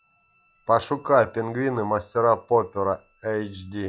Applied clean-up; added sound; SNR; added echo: classical method log-MMSE.